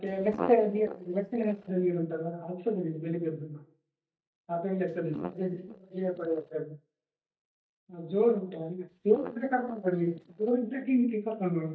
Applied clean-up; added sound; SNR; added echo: neural mask model DeepFilterNet 3.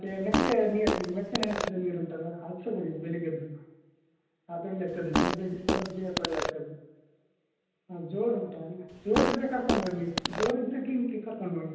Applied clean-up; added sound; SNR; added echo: none; Fart; -2 dB; reverberation time 0.9 s.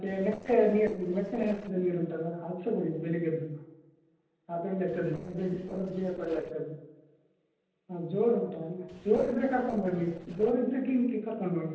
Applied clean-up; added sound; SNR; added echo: neural separator model SepFormer DNS4.